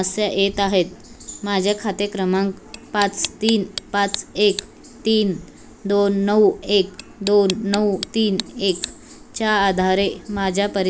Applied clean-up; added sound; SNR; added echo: none; Tick; 13 dB; none.